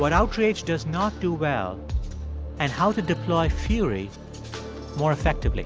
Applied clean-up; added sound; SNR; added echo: none; none; none; none.